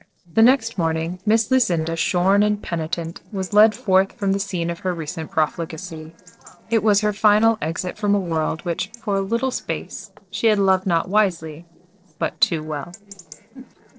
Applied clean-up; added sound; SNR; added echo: neural separator model SepFormer DNS4.